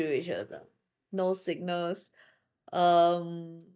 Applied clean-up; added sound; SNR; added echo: neural mask model DeepFilterNet 3.